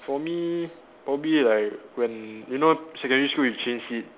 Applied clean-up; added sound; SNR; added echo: none; none; none; none.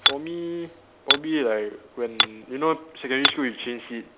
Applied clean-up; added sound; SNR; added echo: none; Hammer; -1 dB; none.